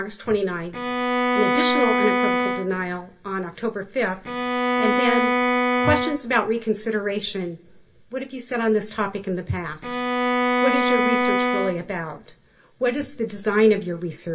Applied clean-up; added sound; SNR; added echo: none; Bowed string instrument; -2 dB; reverberation time 0.2 s.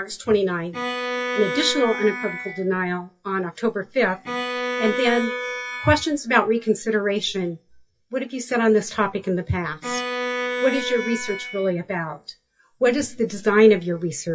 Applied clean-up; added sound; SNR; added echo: classical method WPE with log-MMSE.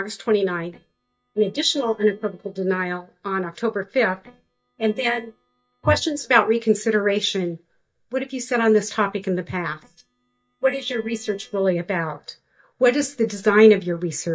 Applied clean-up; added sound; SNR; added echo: neural mask model DeepFilterNet 3.